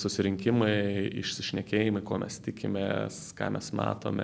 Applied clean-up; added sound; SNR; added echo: none; none; none; none.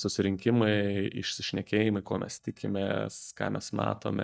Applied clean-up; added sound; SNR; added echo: neural mask model DeepFilterNet 3.